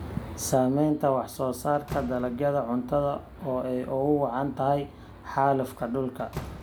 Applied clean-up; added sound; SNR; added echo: none; Slam; 19 dB; none.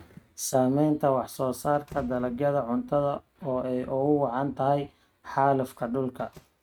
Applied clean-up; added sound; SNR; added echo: neural mask model RNNoise.